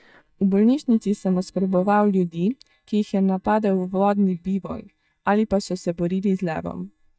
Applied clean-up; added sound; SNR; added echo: neural mask model DeepFilterNet 3.